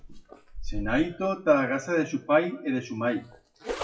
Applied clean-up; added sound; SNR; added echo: classical method WPE with log-MMSE.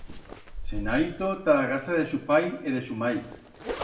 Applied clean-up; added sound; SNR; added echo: none; Zipper (clothing); 10 dB; reverberation time 0.7 s.